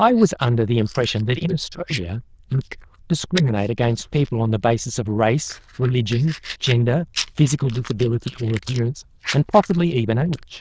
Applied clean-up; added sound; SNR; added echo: neural diffusion model UNIVERSE++.